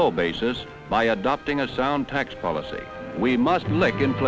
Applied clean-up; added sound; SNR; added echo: none; none; none; none.